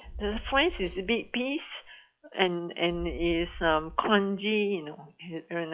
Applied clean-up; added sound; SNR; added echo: classical method log-MMSE.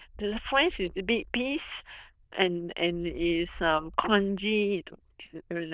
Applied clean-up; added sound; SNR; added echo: neural diffusion model UNIVERSE++.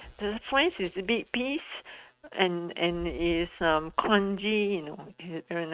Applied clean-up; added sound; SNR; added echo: neural mask model RNNoise.